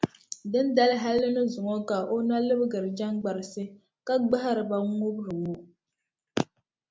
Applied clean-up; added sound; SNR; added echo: none; none; none; none.